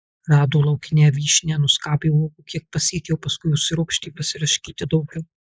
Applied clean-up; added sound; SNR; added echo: neural mask model Resemble Enhance denoiser.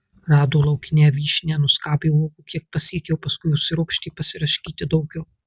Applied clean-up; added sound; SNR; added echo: none; none; none; none.